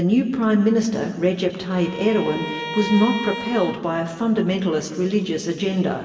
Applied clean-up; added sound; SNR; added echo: none; Bowed string instrument; 10 dB; reverberation time 1.9 s.